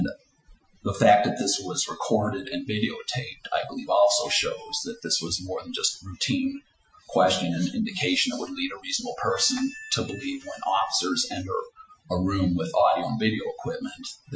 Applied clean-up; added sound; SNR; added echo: classical method Wiener filter.